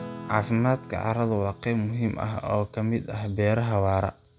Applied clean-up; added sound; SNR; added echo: none; Acoustic guitar / Strum; 18 dB; none.